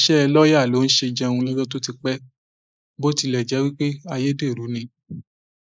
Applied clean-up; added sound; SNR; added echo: neural mask model Resemble Enhance denoiser.